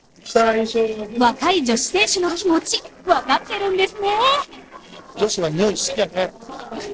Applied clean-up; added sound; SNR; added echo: neural separator model SepFormer DNS4.